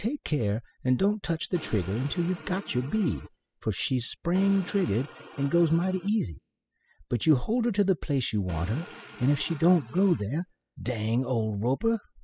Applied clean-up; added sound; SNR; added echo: classical method spectral subtraction.